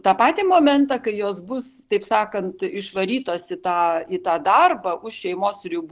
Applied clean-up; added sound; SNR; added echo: none; none; none; none.